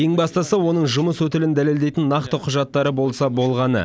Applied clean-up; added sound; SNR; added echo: none; none; none; none.